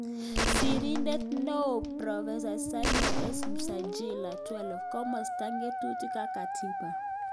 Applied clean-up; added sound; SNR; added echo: none; Gunshot, gunfire + Musical instrument; -3 dB; none.